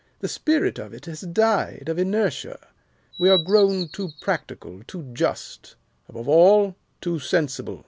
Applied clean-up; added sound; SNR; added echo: none; Bird vocalization, bird call, bird song; 8 dB; none.